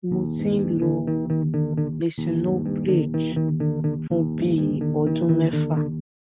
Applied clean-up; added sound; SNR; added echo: none; Bass guitar; -2 dB; none.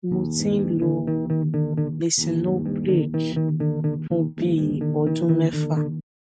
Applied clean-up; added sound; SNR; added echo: neural mask model RNNoise.